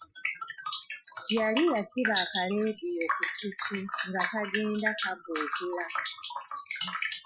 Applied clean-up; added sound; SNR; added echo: classical method Wiener filter.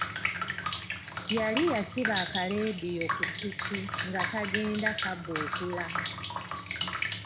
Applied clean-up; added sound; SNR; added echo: none; Drip; -3 dB; none.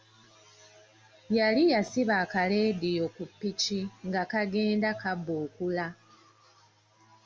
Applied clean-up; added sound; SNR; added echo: none; none; none; none.